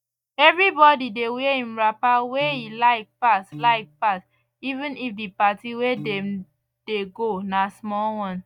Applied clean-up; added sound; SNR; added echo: neural mask model DeepFilterNet 3.